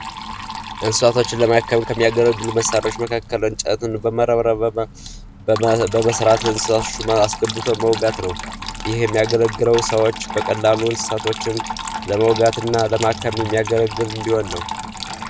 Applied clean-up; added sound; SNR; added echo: none; Trickle, dribble / Water tap, faucet; 10 dB; none.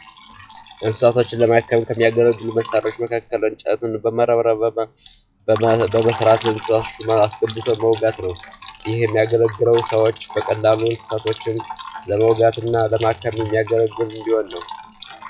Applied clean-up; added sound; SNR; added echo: classical method log-MMSE.